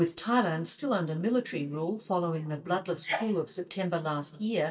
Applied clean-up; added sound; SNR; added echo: neural mask model DeepFilterNet 3.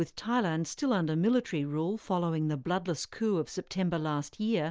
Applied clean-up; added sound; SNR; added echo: none; none; none; none.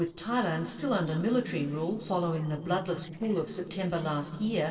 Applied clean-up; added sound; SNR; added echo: neural separator model SepFormer DNS4.